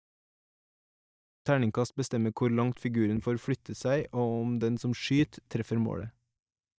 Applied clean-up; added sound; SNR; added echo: neural mask model DeepFilterNet 3.